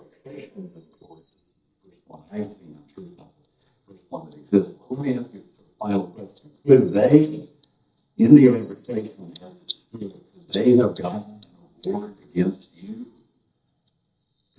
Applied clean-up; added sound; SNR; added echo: neural mask model DeepFilterNet 3.